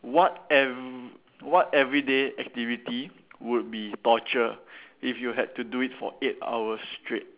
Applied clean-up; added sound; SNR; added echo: none; none; none; none.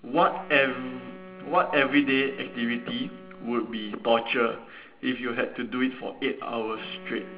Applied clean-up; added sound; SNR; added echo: none; Wind instrument, woodwind instrument; 19 dB; reverberation time 1.4 s.